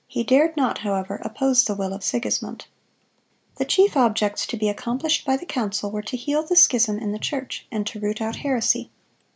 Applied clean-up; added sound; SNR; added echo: none; none; none; none.